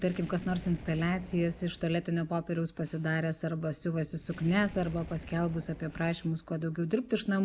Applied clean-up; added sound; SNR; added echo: none; Fire; 17 dB; none.